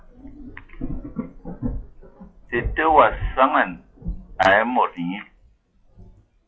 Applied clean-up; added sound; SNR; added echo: classical method WPE with log-MMSE.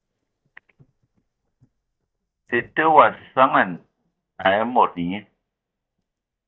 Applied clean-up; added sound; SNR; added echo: neural mask model DeepFilterNet 3.